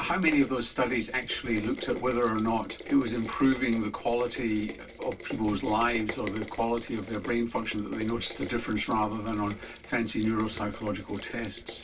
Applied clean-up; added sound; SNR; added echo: none; Rain; 12 dB; reverberation time 0.1 s.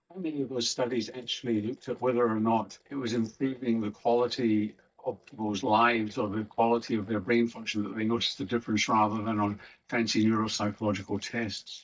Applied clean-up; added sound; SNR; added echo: neural mask model DeepFilterNet 3.